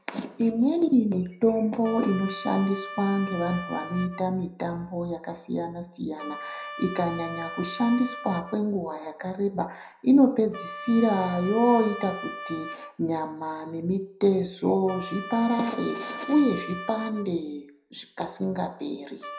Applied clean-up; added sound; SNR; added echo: none; Trumpet; 14 dB; reverberation time 0.5 s.